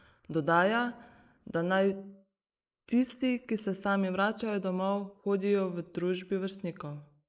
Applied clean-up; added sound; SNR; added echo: neural mask model Resemble Enhance denoiser.